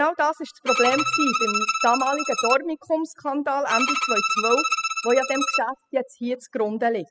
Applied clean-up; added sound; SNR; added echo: classical method spectral subtraction.